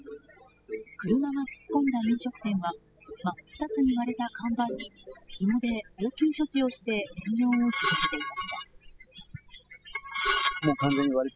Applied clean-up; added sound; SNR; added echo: classical method spectral subtraction.